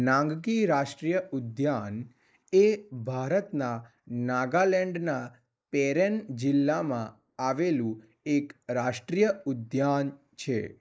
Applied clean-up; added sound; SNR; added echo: neural mask model Resemble Enhance denoiser.